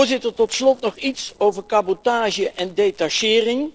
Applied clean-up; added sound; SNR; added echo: neural separator model SepFormer DNS4.